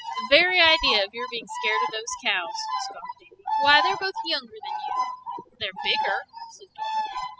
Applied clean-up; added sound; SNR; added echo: classical method spectral subtraction.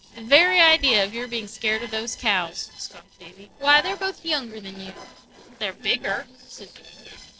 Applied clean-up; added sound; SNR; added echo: neural separator model SepFormer DNS4.